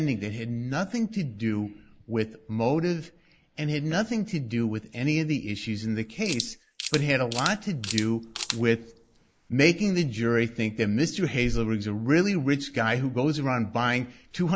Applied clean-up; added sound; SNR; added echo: neural mask model Resemble Enhance denoiser.